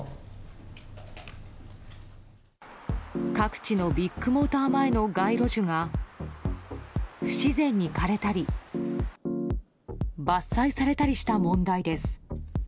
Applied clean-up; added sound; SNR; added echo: none; none; none; none.